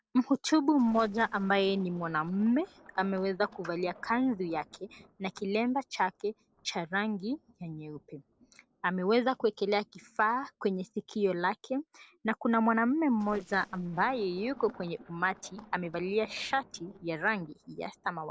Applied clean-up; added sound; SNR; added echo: neural separator model SepFormer DNS4.